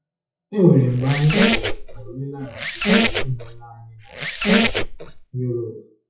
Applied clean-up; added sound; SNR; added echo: classical method WPE with log-MMSE.